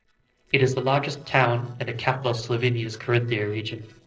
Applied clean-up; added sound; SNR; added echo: neural separator model SepFormer DNS4.